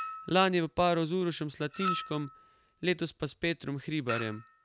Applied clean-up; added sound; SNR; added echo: none; Chink, clink; 11 dB; none.